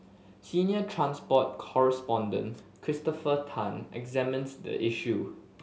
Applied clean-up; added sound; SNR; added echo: none; none; none; none.